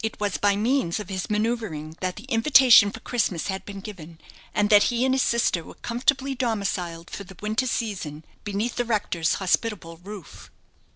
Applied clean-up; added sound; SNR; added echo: none; none; none; none.